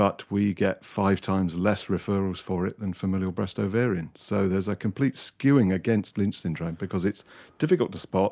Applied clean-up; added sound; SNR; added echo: none; none; none; none.